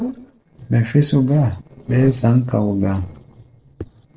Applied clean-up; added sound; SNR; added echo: neural separator model SepFormer DNS4.